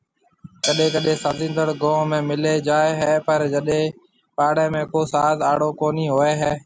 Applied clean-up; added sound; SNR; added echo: none; Hi-hat; 13 dB; none.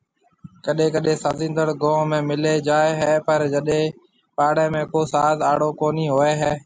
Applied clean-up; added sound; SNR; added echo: none; none; none; none.